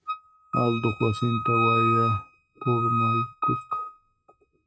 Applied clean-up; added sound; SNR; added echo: neural mask model RNNoise.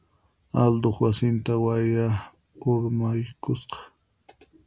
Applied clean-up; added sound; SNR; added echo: none; none; none; none.